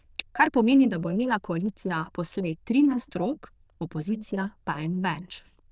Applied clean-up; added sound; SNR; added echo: neural diffusion model UNIVERSE++.